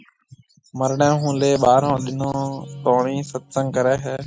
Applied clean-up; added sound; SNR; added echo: neural mask model RNNoise.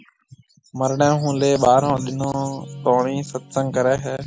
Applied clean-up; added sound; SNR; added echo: none; Guitar; 16 dB; none.